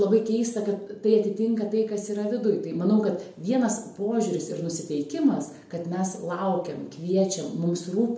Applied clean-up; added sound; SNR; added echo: none; none; none; none.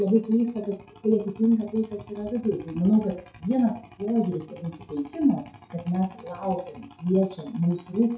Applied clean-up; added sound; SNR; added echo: classical method WPE with log-MMSE.